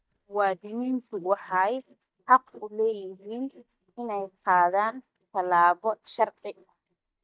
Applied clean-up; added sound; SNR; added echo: neural mask model DeepFilterNet 3.